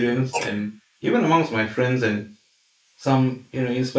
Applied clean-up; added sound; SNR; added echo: neural mask model Resemble Enhance denoiser.